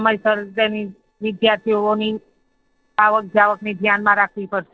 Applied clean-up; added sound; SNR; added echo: neural separator model SepFormer DNS4.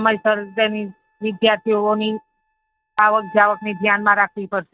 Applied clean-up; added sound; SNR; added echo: neural mask model RNNoise.